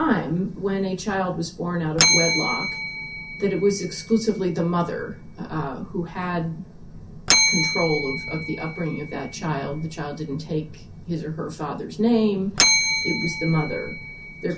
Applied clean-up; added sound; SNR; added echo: none; Bell; 2 dB; reverberation time 0.3 s.